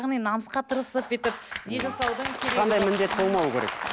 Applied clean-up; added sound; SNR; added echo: none; none; none; none.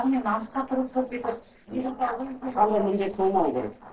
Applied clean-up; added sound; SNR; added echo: neural separator model SepFormer DNS4.